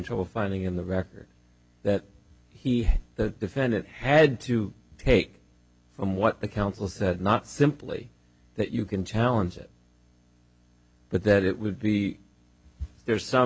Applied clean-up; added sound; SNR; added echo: none; none; none; none.